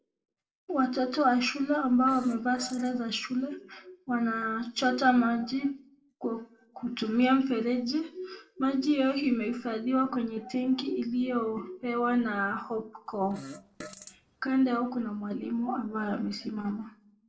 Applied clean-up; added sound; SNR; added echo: neural separator model SepFormer DNS4.